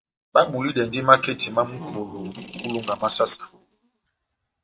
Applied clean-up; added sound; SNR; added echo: neural mask model DeepFilterNet 3.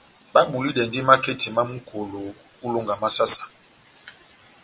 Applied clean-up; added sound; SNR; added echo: none; none; none; none.